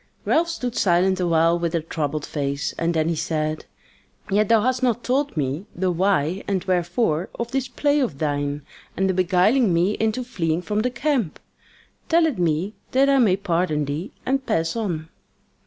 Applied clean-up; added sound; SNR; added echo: none; none; none; none.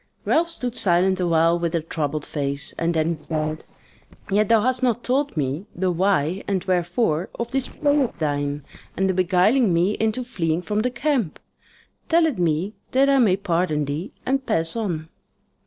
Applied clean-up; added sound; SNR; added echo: neural separator model SepFormer DNS4.